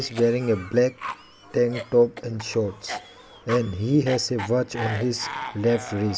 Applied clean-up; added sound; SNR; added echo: none; Cough; 13 dB; none.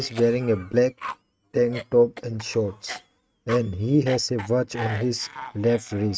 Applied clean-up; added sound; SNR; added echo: neural mask model RNNoise.